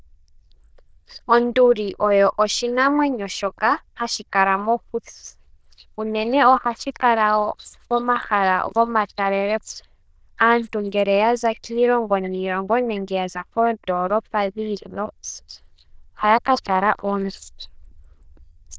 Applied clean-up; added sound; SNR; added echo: neural diffusion model UNIVERSE++.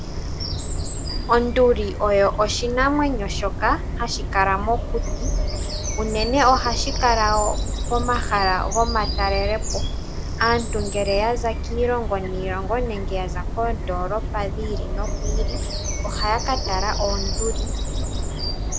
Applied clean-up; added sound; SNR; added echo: none; Bird vocalization, bird call, bird song; 1 dB; none.